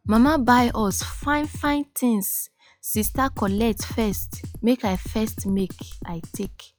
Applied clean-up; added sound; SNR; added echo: classical method log-MMSE.